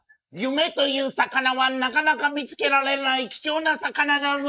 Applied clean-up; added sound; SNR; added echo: neural mask model Resemble Enhance denoiser.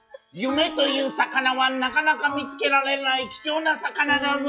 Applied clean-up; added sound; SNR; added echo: classical method log-MMSE.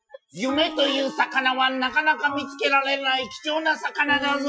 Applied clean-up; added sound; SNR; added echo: classical method Wiener filter.